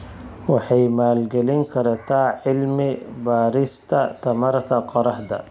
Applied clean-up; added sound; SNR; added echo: none; none; none; none.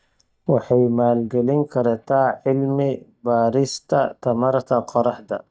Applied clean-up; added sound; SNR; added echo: neural mask model DeepFilterNet 3.